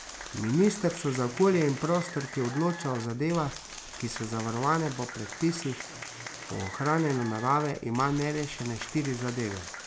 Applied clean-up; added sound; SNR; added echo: none; Applause; 12 dB; none.